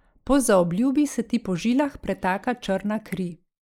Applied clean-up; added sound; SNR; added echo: neural mask model Resemble Enhance denoiser.